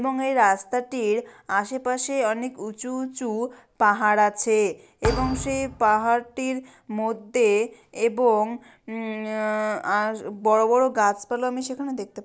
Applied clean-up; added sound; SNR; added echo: none; Thump, thud; 9 dB; none.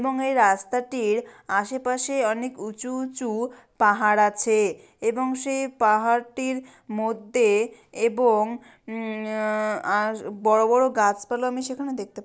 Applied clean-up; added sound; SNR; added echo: none; none; none; none.